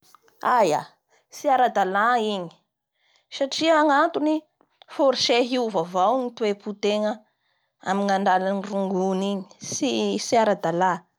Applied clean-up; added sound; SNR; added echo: none; none; none; none.